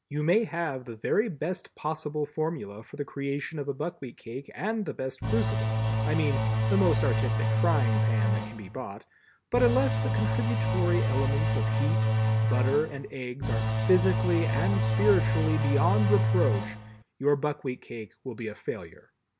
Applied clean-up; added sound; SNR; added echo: none; Engine / Domestic sounds, home sounds; -4 dB; none.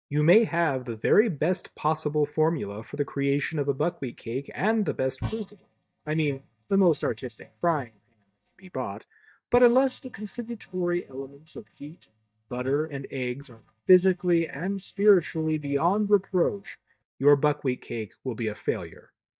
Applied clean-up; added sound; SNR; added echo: neural mask model DeepFilterNet 3.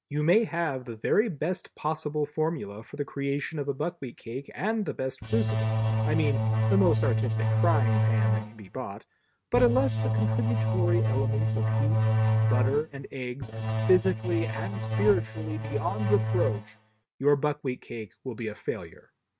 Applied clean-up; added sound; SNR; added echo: neural mask model RNNoise.